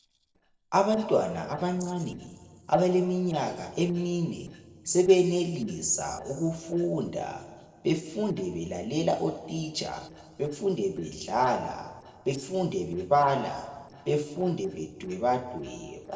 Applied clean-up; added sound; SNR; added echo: neural separator model SepFormer DNS4.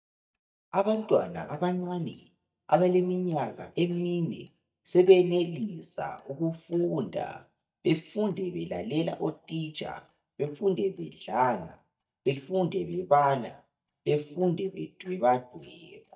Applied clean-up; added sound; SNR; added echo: neural mask model DeepFilterNet 3.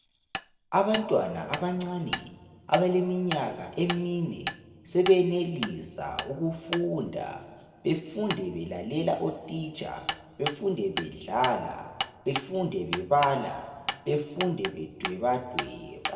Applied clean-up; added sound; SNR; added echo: none; Hammer; 8 dB; reverberation time 1.7 s.